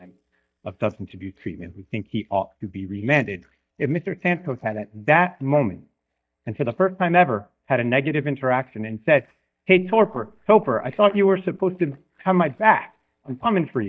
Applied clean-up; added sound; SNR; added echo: neural mask model DeepFilterNet 3.